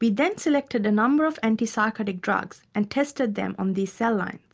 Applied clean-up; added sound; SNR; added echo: none; none; none; none.